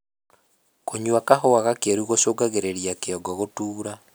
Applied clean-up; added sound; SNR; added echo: none; none; none; none.